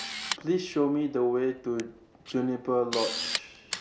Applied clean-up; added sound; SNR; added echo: none; Camera; 9 dB; none.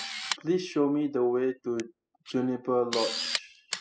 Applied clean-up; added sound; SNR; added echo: classical method spectral subtraction.